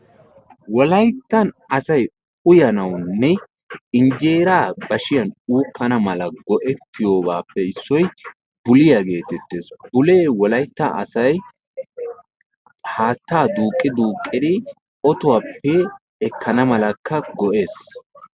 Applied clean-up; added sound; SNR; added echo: none; none; none; none.